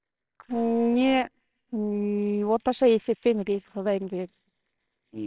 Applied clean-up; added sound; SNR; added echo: neural separator model SepFormer WHAMR!.